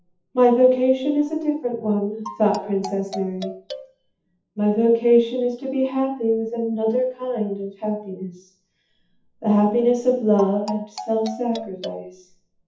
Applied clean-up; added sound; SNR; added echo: classical method WPE with log-MMSE.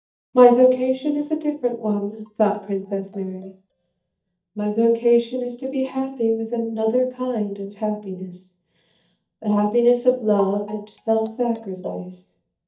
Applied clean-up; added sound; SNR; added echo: neural mask model DeepFilterNet 3.